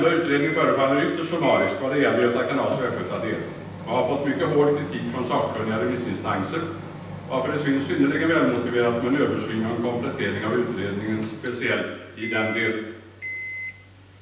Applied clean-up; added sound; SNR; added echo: none; Microwave oven; 12 dB; reverberation time 0.9 s.